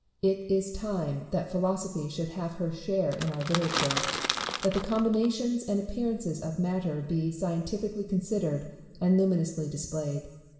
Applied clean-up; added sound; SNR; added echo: none; Crackle / Crushing; 3 dB; reverberation time 1.2 s.